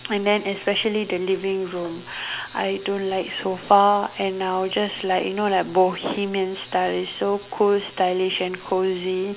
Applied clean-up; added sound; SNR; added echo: none; none; none; none.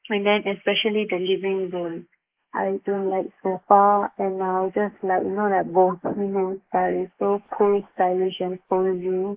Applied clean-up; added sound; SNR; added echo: neural mask model Resemble Enhance denoiser.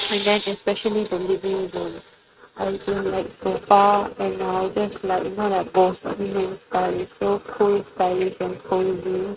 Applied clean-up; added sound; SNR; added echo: neural mask model RNNoise.